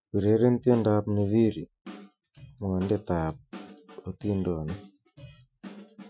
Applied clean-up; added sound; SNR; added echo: classical method Wiener filter.